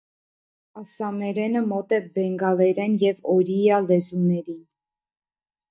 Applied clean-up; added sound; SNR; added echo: neural mask model DeepFilterNet 3.